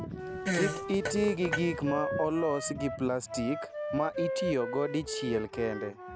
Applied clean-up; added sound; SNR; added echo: none; Fart + Wind instrument, woodwind instrument; 4 dB; none.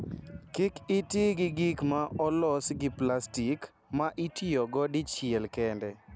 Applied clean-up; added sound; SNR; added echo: none; none; none; none.